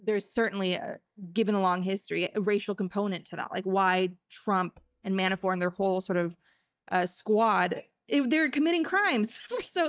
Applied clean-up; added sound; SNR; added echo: neural mask model DeepFilterNet 3.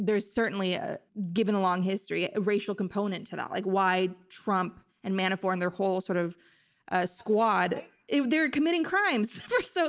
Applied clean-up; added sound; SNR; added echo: none; none; none; none.